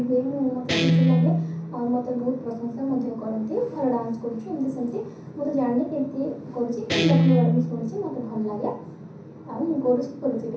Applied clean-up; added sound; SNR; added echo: none; Guitar; -1 dB; reverberation time 0.6 s.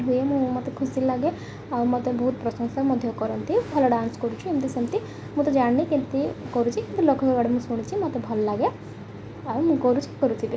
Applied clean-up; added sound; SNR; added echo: none; none; none; none.